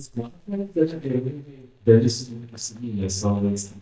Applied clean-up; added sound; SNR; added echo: neural mask model DeepFilterNet 3.